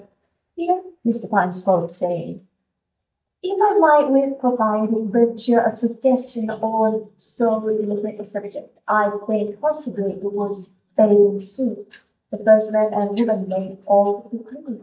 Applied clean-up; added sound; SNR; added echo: neural mask model DeepFilterNet 3.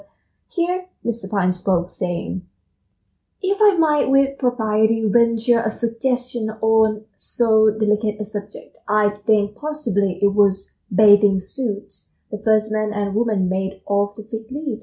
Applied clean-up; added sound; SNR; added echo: none; none; none; none.